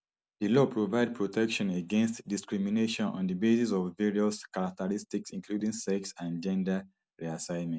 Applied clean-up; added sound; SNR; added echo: none; none; none; none.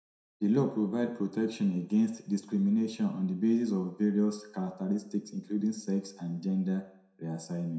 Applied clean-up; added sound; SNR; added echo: none; none; none; reverberation time 0.6 s.